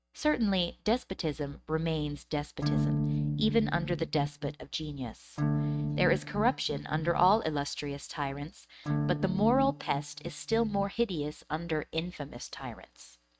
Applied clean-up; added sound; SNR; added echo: neural mask model RNNoise.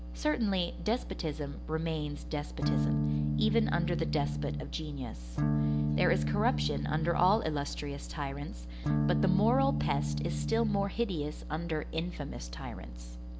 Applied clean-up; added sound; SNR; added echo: none; Electric guitar / Strum; -2 dB; none.